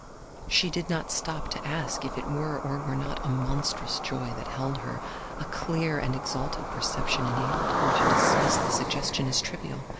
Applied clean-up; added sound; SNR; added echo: none; Cricket; 0 dB; none.